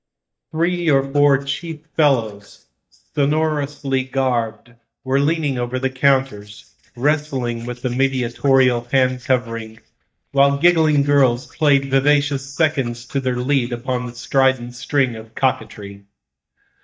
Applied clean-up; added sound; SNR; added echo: neural mask model DeepFilterNet 3.